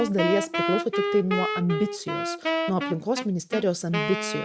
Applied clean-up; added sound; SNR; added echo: none; Wind instrument, woodwind instrument; 2 dB; none.